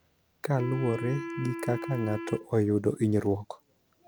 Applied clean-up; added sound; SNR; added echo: none; Wind instrument, woodwind instrument; 9 dB; none.